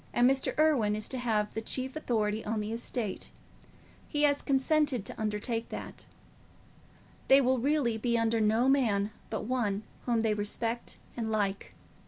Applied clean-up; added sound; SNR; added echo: none; none; none; none.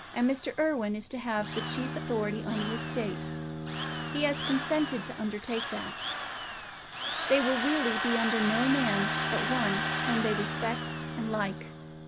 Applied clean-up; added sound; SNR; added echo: none; Drill + Bowed string instrument; 2 dB; none.